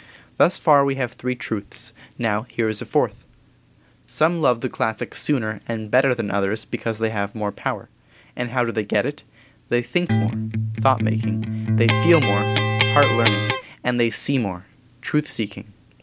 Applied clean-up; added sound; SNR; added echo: none; Electric guitar; -3 dB; none.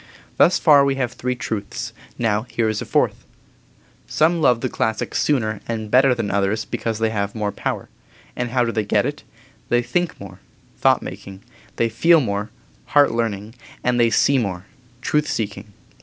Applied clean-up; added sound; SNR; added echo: none; none; none; none.